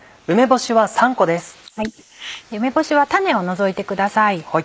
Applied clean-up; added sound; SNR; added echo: neural mask model Resemble Enhance denoiser.